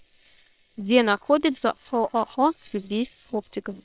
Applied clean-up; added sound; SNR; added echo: neural separator model SepFormer WHAM!.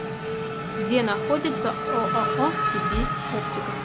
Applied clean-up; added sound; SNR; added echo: none; Race car, auto racing / Accelerating, revving, vroom + Bass drum; -1 dB; none.